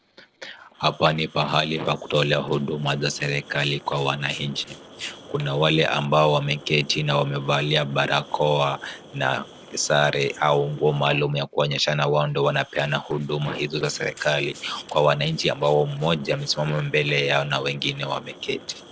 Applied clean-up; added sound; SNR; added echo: neural separator model SepFormer DNS4.